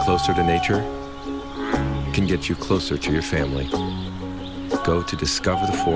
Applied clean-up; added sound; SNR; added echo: none; Bird; 6 dB; none.